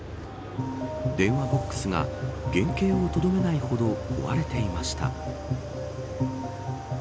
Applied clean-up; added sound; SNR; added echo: none; none; none; none.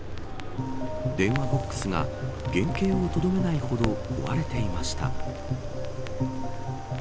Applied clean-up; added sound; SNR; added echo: none; Crackle; 6 dB; none.